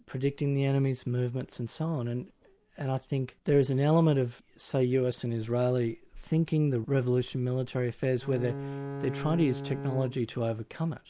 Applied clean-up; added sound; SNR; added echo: none; Bowed string instrument; 8 dB; none.